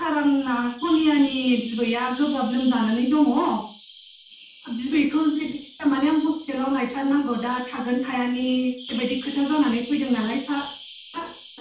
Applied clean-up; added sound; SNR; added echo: none; Bird vocalization, bird call, bird song; 16 dB; reverberation time 0.4 s.